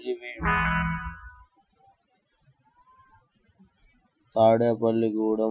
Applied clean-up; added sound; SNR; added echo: classical method Wiener filter.